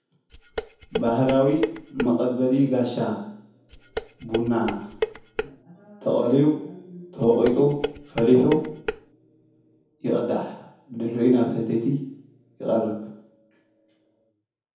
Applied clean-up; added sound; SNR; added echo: none; Dishes, pots, and pans; 8 dB; reverberation time 0.7 s.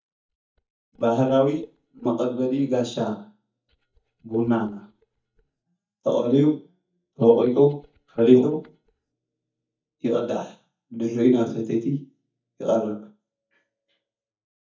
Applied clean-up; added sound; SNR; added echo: neural mask model DeepFilterNet 3.